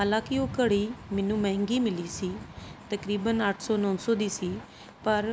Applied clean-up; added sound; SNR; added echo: none; none; none; none.